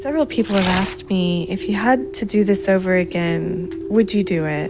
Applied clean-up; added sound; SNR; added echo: none; Tearing; 14 dB; none.